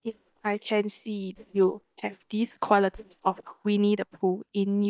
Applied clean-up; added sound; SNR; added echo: neural mask model DeepFilterNet 3.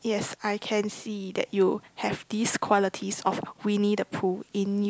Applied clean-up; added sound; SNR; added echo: none; none; none; none.